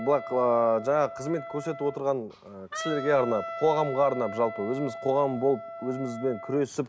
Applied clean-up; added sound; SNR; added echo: none; Wind instrument, woodwind instrument; 11 dB; none.